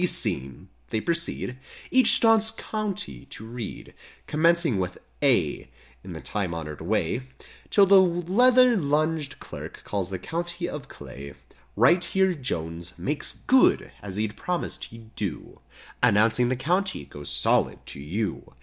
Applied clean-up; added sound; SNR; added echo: none; none; none; none.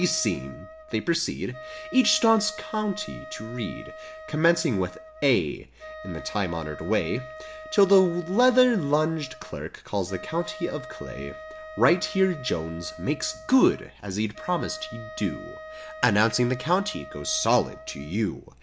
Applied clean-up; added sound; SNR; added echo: none; Wind instrument, woodwind instrument; 15 dB; none.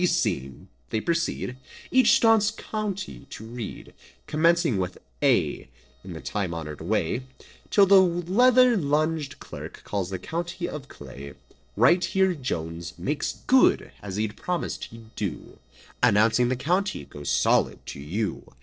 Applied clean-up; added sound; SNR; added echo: neural separator model SepFormer DNS4.